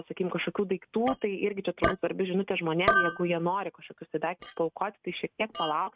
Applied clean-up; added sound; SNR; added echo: neural mask model RNNoise.